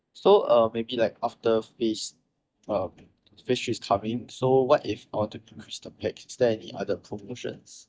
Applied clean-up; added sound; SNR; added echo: neural mask model DeepFilterNet 3.